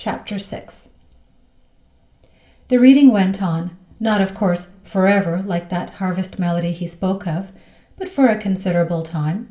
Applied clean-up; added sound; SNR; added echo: none; none; none; reverberation time 0.3 s.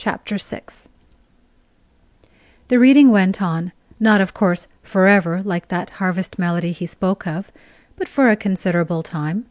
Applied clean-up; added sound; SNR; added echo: none; none; none; none.